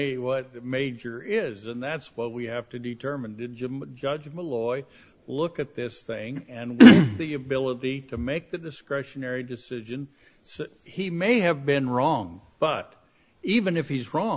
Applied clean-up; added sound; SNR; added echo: none; none; none; none.